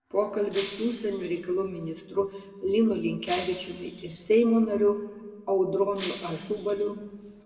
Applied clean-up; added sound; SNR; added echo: none; Shatter; 10 dB; reverberation time 1.4 s.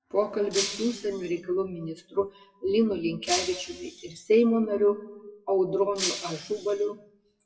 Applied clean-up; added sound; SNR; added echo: classical method WPE with log-MMSE.